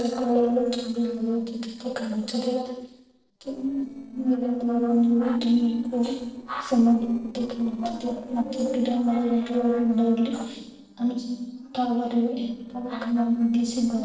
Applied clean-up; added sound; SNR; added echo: neural separator model SepFormer DNS4.